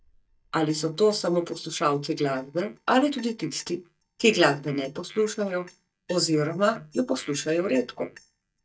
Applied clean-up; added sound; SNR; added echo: neural mask model DeepFilterNet 3.